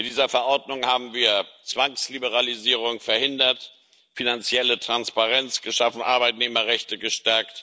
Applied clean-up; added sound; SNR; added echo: none; none; none; none.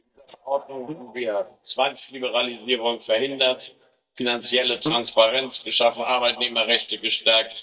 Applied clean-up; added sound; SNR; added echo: neural mask model DeepFilterNet 3.